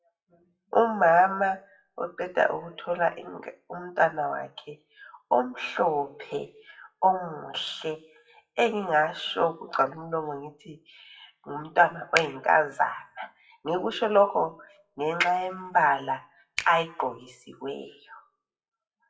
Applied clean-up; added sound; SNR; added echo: classical method WPE with log-MMSE.